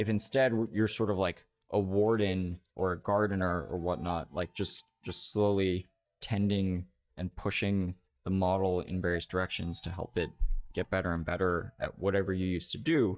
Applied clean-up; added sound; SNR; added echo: neural mask model DeepFilterNet 3.